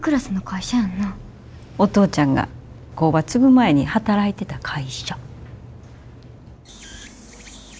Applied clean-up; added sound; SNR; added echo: none; none; none; none.